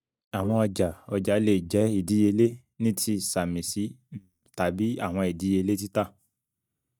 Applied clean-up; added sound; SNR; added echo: neural mask model DeepFilterNet 3.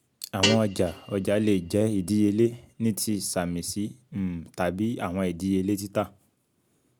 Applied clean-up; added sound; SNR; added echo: none; Guitar; 8 dB; none.